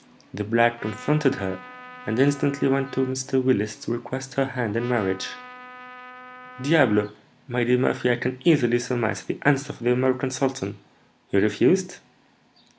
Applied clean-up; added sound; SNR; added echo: none; Trumpet; 18 dB; none.